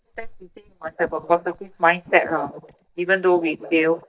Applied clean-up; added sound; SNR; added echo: neural mask model DeepFilterNet 3.